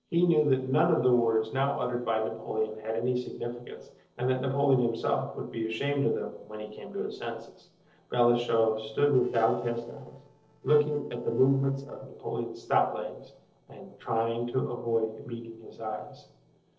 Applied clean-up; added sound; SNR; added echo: neural separator model SepFormer DNS4.